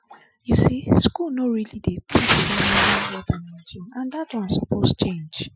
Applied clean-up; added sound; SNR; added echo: classical method Wiener filter.